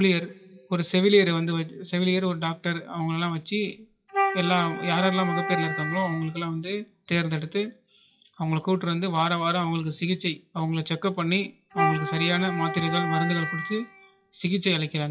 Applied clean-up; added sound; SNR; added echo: classical method WPE with log-MMSE.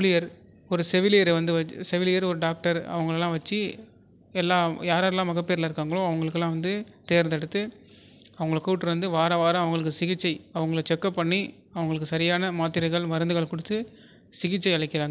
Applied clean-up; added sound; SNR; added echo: none; none; none; none.